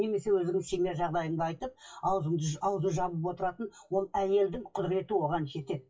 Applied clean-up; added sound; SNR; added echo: classical method WPE with log-MMSE.